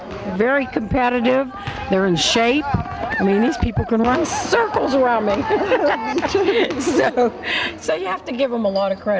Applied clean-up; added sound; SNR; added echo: none; none; none; none.